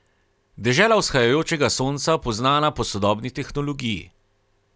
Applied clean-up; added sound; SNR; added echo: none; none; none; none.